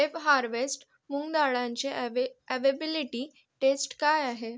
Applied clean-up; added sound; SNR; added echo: none; none; none; none.